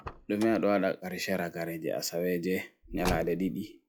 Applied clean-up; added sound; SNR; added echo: classical method log-MMSE.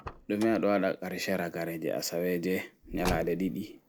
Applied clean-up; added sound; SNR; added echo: none; Car; 12 dB; none.